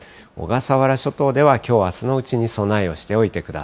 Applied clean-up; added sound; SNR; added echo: none; none; none; none.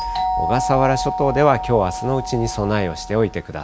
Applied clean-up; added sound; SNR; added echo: none; Doorbell; 5 dB; none.